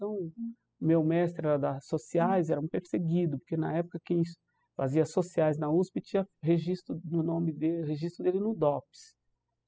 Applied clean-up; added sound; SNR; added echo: classical method spectral subtraction.